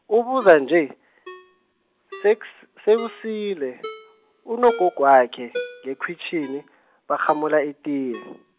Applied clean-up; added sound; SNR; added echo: none; Ringtone; 18 dB; none.